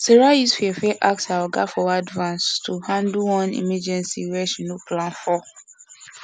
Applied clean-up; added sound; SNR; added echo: none; none; none; none.